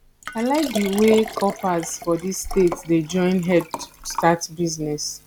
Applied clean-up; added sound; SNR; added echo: none; Liquid; 12 dB; none.